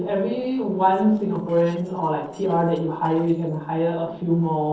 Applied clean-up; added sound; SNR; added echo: neural separator model SepFormer DNS4.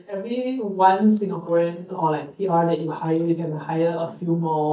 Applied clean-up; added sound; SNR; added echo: neural mask model DeepFilterNet 3.